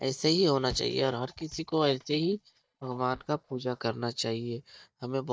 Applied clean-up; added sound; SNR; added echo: neural mask model DeepFilterNet 3.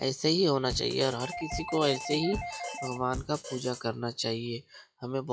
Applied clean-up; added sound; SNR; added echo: classical method log-MMSE.